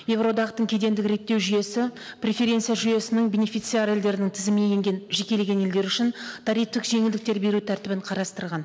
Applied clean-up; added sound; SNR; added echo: none; none; none; none.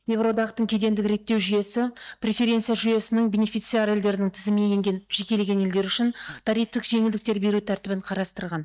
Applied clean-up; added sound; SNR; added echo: neural mask model DeepFilterNet 3.